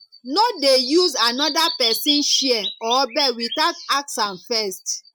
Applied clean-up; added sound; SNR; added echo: classical method Wiener filter.